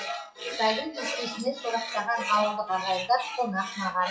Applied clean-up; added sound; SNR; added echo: classical method WPE with log-MMSE.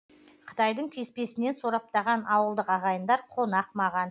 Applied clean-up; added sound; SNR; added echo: none; none; none; none.